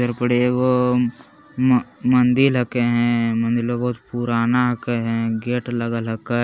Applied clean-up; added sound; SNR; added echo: none; none; none; none.